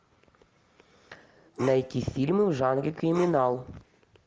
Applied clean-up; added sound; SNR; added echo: none; Bark; 15 dB; none.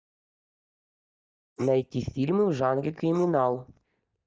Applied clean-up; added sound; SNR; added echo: neural mask model DeepFilterNet 3.